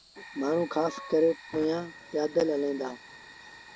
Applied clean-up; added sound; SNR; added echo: none; Fire; 18 dB; none.